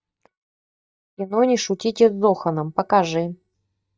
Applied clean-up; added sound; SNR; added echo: neural mask model DeepFilterNet 3.